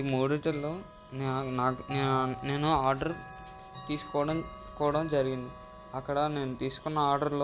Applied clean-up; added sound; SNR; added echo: none; Chime / Clock; 15 dB; none.